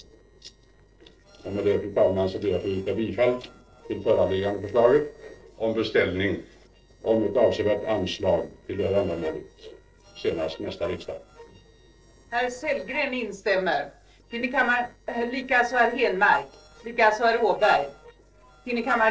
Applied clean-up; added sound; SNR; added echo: neural separator model SepFormer DNS4.